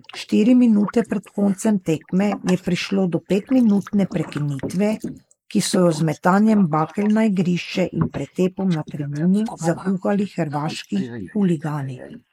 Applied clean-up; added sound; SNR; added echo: neural mask model Resemble Enhance denoiser.